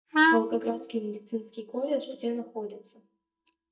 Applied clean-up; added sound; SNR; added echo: neural mask model DeepFilterNet 3.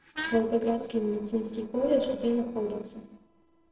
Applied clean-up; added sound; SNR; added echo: neural separator model SepFormer DNS4.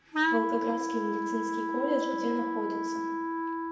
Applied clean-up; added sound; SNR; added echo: none; Wind instrument, woodwind instrument; -3 dB; reverberation time 0.9 s.